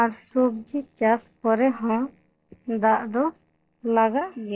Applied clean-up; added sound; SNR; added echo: neural separator model SepFormer DNS4.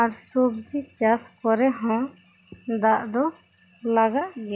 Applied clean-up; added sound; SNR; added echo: none; none; none; none.